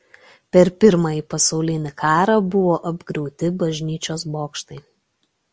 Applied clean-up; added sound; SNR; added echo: none; none; none; none.